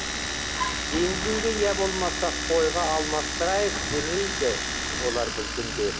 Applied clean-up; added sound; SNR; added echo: none; Vehicle + Domestic sounds, home sounds; 1 dB; none.